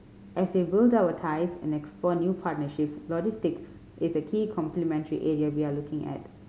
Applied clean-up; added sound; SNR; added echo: none; none; none; none.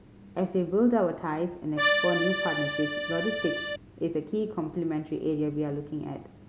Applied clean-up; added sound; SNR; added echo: none; Accordion; -2 dB; none.